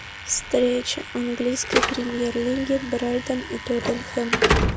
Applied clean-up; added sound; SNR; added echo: none; Slam / Alarm; 2 dB; none.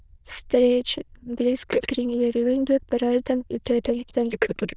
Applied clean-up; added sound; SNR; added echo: neural diffusion model UNIVERSE++.